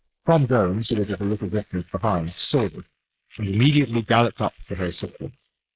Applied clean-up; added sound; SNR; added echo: neural mask model Resemble Enhance denoiser.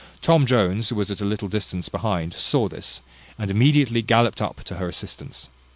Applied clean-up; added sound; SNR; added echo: none; none; none; none.